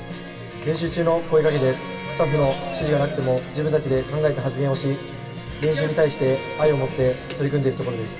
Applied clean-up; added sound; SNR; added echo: none; Bowed string instrument; 18 dB; reverberation time 1.9 s.